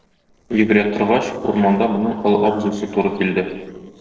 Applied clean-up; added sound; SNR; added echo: neural separator model SepFormer DNS4.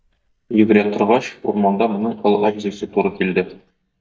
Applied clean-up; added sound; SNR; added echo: neural mask model DeepFilterNet 3.